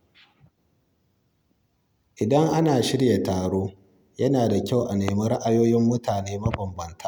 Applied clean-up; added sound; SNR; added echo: none; none; none; none.